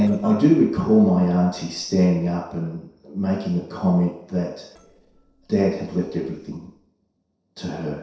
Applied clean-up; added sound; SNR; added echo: neural separator model SepFormer DNS4.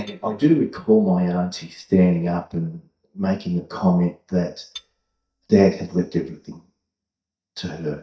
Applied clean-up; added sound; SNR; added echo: neural mask model DeepFilterNet 3.